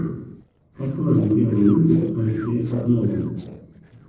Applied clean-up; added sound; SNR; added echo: neural separator model SepFormer DNS4.